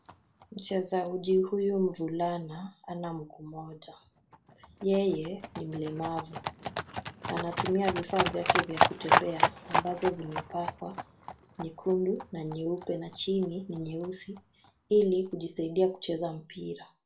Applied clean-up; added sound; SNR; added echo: none; Livestock, farm animals, working animals; 3 dB; reverberation time 0.2 s.